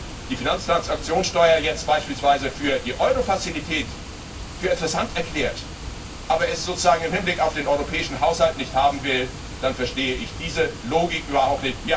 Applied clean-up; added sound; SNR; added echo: none; Water; 11 dB; reverberation time 0.2 s.